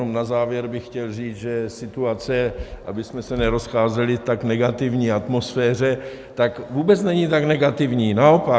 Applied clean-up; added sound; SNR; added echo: none; none; none; none.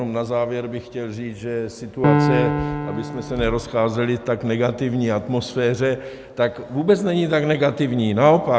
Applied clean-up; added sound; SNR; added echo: none; Piano; 3 dB; none.